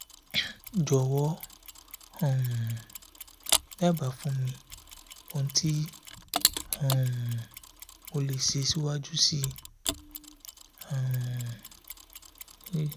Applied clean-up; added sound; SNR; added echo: none; Mechanisms; 6 dB; none.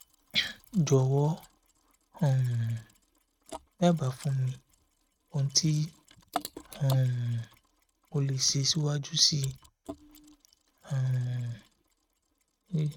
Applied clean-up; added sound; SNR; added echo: neural mask model RNNoise.